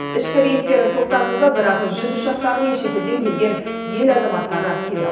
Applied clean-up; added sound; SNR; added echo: none; Wind instrument, woodwind instrument; 6 dB; reverberation time 0.9 s.